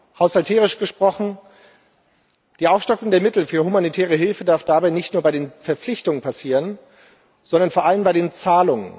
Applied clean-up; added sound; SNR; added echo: none; none; none; none.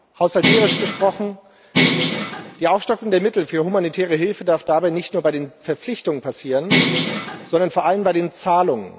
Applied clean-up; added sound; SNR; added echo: none; Bell; 0 dB; none.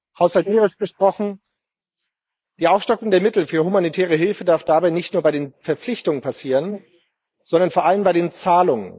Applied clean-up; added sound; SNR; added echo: neural mask model Resemble Enhance denoiser.